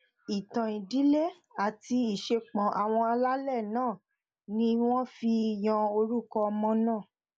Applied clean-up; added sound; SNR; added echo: none; none; none; none.